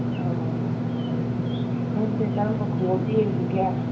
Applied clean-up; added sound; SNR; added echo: none; Engine / Mechanisms; -4 dB; reverberation time 0.7 s.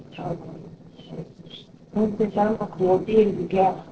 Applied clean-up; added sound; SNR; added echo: neural separator model SepFormer DNS4.